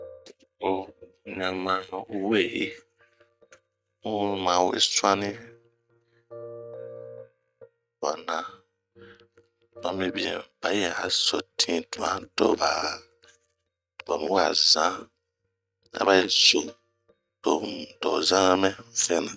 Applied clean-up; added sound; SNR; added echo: neural mask model RNNoise.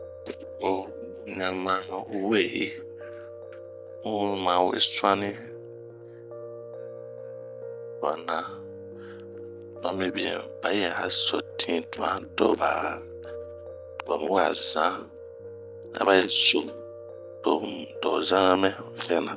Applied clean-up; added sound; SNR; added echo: none; Piano; 13 dB; none.